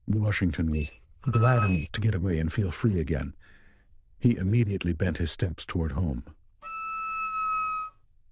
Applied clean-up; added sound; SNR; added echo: neural diffusion model UNIVERSE++.